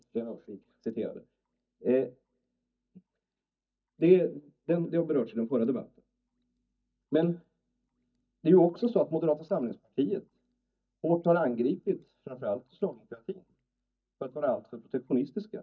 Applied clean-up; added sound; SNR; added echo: neural mask model DeepFilterNet 3.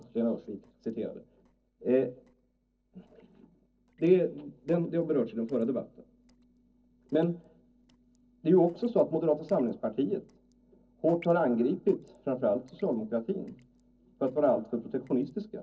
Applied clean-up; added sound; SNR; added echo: neural separator model SepFormer DNS4.